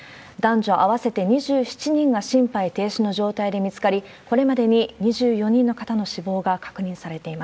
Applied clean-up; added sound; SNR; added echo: none; none; none; none.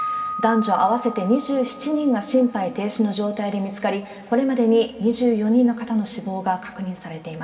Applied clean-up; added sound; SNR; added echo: none; Piano; 15 dB; reverberation time 2.3 s.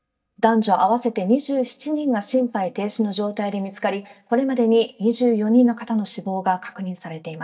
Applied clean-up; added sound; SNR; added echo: neural mask model DeepFilterNet 3.